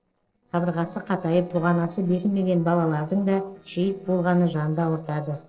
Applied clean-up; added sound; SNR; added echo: neural separator model SepFormer DNS4.